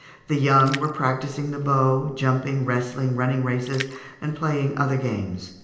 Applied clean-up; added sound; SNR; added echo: none; Splash, splatter; 18 dB; reverberation time 0.9 s.